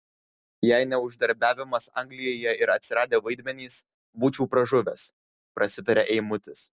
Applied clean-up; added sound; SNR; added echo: none; none; none; none.